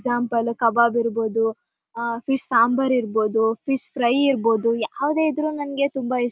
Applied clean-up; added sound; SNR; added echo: none; none; none; none.